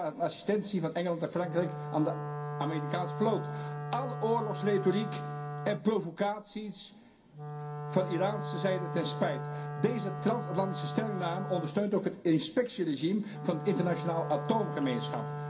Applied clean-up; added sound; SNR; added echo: none; Wind instrument, woodwind instrument; 6 dB; reverberation time 0.3 s.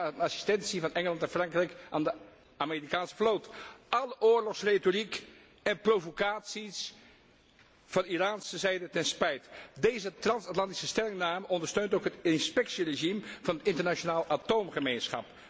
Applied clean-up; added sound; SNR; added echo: none; none; none; none.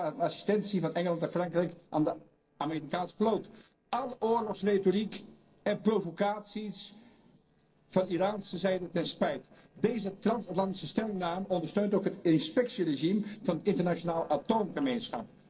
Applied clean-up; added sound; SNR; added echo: neural separator model SepFormer DNS4.